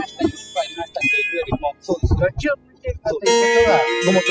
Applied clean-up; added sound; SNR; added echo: classical method spectral subtraction.